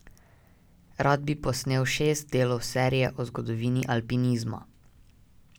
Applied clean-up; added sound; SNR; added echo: none; none; none; none.